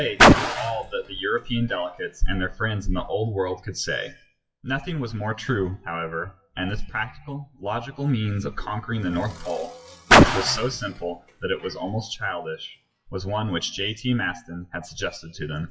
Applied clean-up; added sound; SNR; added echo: classical method WPE with log-MMSE.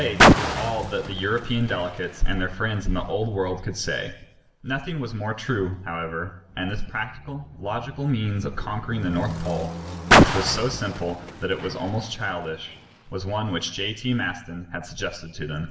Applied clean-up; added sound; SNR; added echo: none; Car; 0 dB; reverberation time 0.7 s.